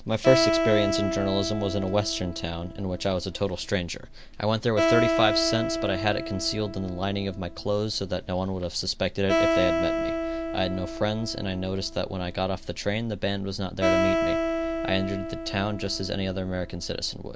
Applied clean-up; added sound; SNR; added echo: none; Acoustic guitar; 2 dB; none.